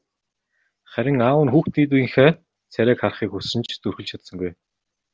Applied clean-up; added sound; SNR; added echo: none; none; none; none.